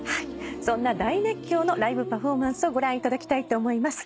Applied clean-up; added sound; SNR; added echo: none; none; none; none.